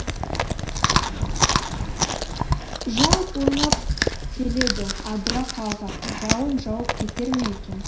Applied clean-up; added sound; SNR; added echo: none; Chewing, mastication; -4 dB; reverberation time 0.5 s.